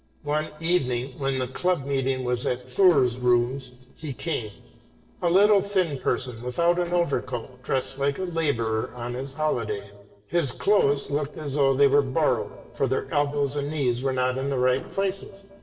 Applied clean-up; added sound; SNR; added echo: neural separator model SepFormer DNS4.